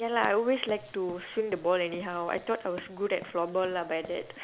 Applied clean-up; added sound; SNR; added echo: none; Run; 20 dB; none.